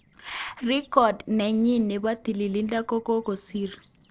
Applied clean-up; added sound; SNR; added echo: neural separator model SepFormer DNS4.